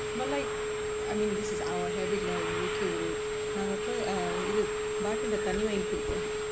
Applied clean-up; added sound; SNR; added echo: none; Telephone; -4 dB; none.